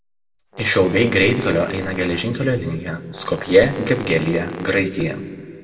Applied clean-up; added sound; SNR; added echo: none; Brass instrument; 17 dB; reverberation time 1.7 s.